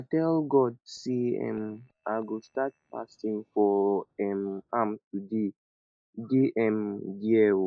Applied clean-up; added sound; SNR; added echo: neural mask model DeepFilterNet 3.